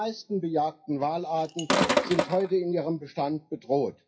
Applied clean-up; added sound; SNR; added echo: classical method WPE with log-MMSE.